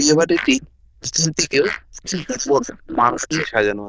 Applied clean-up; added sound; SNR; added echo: neural diffusion model UNIVERSE++.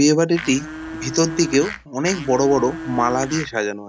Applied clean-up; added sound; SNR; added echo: none; Domestic sounds, home sounds; 11 dB; none.